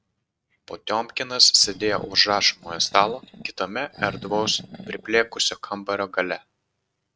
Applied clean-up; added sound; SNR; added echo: neural mask model RNNoise.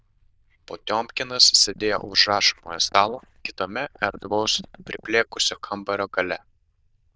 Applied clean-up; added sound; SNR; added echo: neural diffusion model UNIVERSE++.